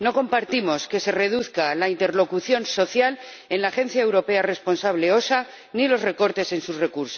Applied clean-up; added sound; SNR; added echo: none; none; none; none.